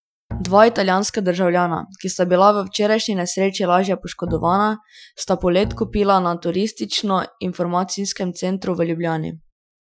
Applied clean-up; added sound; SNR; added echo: classical method Wiener filter.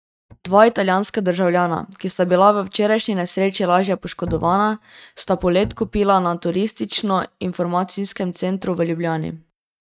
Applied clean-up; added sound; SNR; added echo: neural mask model RNNoise.